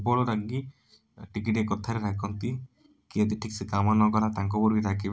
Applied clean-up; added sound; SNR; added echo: none; none; none; none.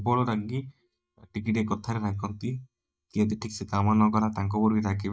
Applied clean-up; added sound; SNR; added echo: neural mask model DeepFilterNet 3.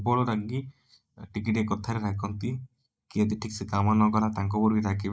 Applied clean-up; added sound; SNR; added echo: neural mask model Resemble Enhance denoiser.